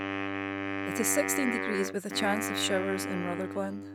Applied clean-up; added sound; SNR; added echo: none; Wind instrument, woodwind instrument; 1 dB; none.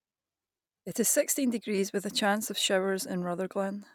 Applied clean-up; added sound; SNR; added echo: none; none; none; none.